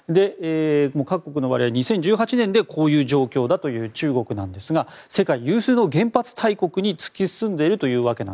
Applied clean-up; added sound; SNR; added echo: none; none; none; none.